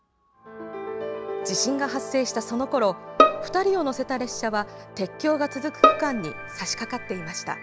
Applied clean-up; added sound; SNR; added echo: none; Bowed string instrument; -3 dB; none.